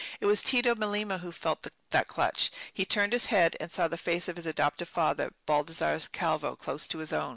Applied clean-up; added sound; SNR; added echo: neural mask model Resemble Enhance denoiser.